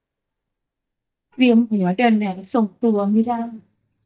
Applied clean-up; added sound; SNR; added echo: neural mask model DeepFilterNet 3.